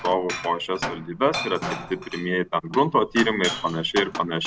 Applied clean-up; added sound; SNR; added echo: none; Glass; 9 dB; none.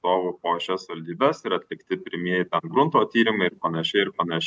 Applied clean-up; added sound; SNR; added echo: none; none; none; none.